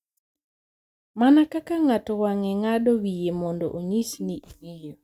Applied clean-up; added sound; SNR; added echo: neural mask model DeepFilterNet 3.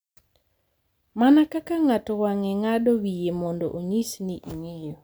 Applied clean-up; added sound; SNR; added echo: none; none; none; none.